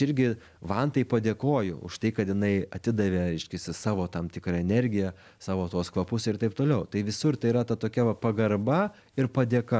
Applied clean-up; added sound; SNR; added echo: none; none; none; none.